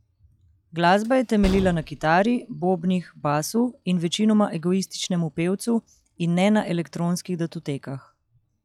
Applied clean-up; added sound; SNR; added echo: classical method log-MMSE.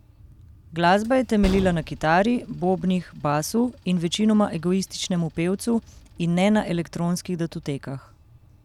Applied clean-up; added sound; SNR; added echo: none; Train; 16 dB; none.